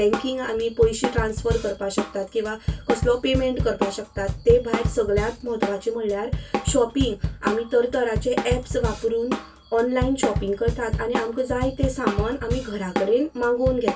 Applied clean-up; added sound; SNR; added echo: none; Drum kit; 4 dB; reverberation time 0.2 s.